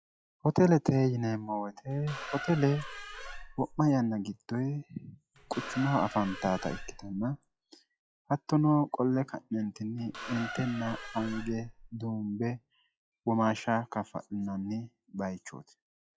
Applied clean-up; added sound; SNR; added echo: classical method log-MMSE.